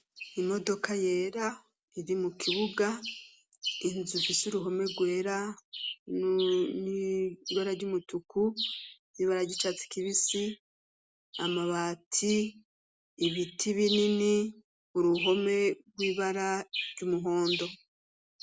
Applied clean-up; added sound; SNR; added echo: none; none; none; none.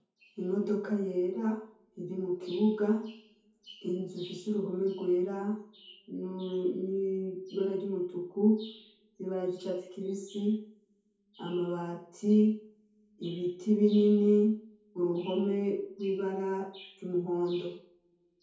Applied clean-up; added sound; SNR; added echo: none; none; none; reverberation time 0.6 s.